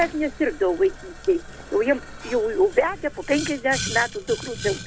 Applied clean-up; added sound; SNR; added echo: none; Boiling; 12 dB; none.